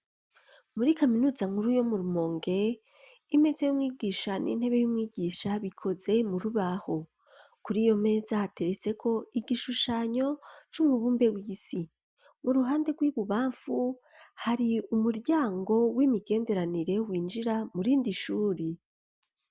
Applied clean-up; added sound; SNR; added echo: none; none; none; none.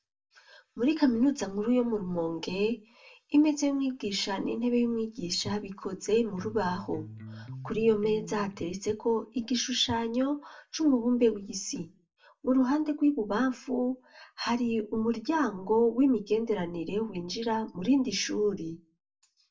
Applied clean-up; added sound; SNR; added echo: none; Electric guitar; 15 dB; reverberation time 0.2 s.